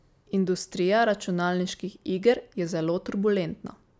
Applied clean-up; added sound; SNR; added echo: none; none; none; none.